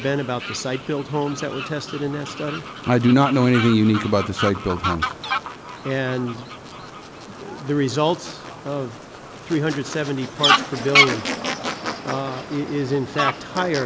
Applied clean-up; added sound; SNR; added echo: none; Fowl; 4 dB; none.